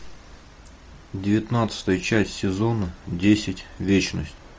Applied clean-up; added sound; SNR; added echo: none; none; none; none.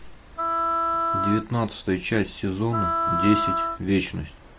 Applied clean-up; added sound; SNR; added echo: none; Wind instrument, woodwind instrument; 0 dB; none.